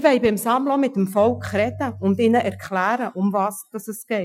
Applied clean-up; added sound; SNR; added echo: classical method Wiener filter.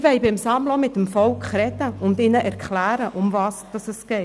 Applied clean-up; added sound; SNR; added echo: none; Bowed string instrument; 15 dB; none.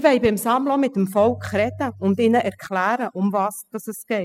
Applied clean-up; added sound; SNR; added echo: classical method spectral subtraction.